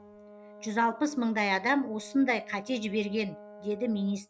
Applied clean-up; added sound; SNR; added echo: none; Brass instrument; 19 dB; none.